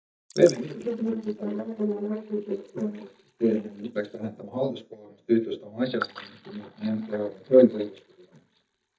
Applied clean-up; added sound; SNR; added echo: neural mask model DeepFilterNet 3.